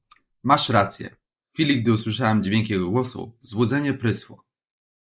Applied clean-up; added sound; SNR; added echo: neural mask model Resemble Enhance denoiser.